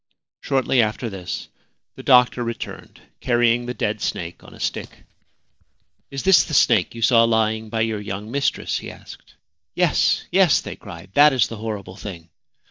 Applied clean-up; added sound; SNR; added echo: neural mask model DeepFilterNet 3.